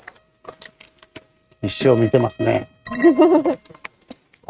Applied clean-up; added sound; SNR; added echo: neural mask model RNNoise.